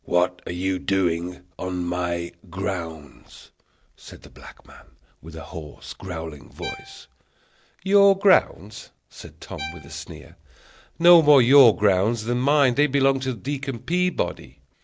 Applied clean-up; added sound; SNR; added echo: none; Bowed string instrument; 16 dB; none.